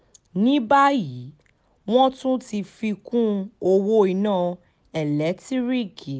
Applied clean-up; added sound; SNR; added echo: none; none; none; none.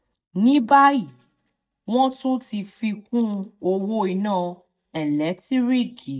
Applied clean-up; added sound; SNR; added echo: neural mask model DeepFilterNet 3.